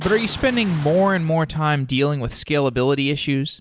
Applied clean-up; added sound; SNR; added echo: none; Boom; 14 dB; none.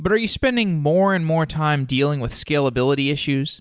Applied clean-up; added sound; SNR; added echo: none; none; none; none.